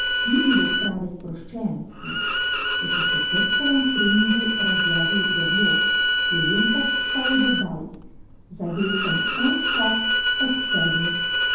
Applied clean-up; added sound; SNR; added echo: none; Bowed string instrument; -3 dB; reverberation time 0.9 s.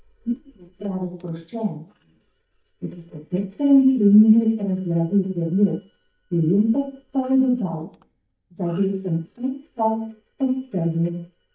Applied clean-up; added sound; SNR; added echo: neural mask model DeepFilterNet 3.